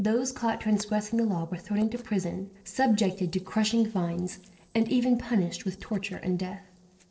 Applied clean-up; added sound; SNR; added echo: neural separator model SepFormer DNS4.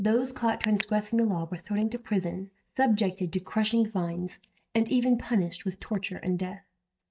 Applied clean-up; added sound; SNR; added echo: neural mask model DeepFilterNet 3.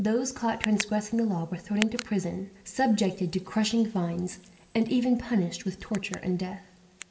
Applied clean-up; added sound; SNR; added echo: none; Tick; 15 dB; reverberation time 1.2 s.